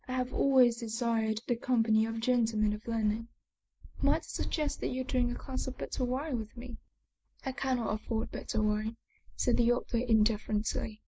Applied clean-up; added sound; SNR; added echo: neural mask model Resemble Enhance denoiser.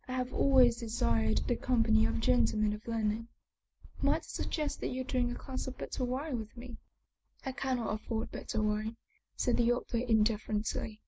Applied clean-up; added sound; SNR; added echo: none; none; none; none.